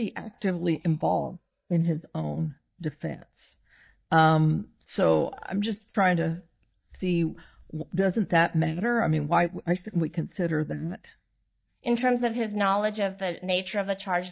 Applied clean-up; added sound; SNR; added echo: neural mask model DeepFilterNet 3.